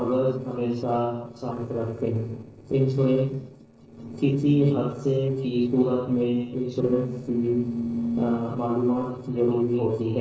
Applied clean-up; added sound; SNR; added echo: neural separator model SepFormer DNS4.